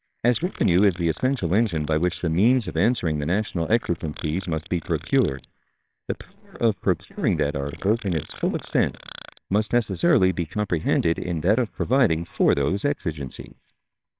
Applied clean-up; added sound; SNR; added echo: neural separator model SepFormer WHAMR!.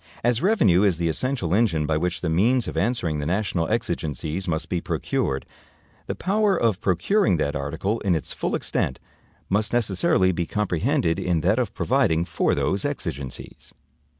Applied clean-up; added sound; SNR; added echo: none; none; none; none.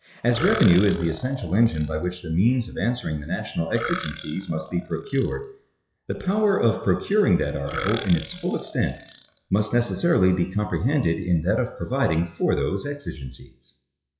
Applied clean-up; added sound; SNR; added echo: classical method WPE with log-MMSE.